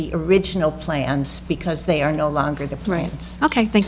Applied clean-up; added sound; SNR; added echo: none; none; none; none.